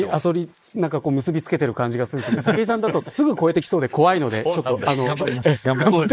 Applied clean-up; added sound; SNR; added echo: neural mask model Resemble Enhance denoiser.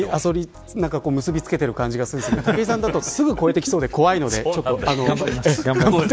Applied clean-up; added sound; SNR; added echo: none; none; none; none.